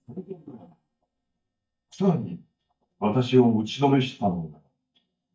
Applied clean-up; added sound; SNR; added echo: neural mask model DeepFilterNet 3.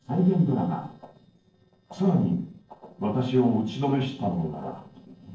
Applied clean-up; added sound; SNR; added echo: neural separator model SepFormer DNS4.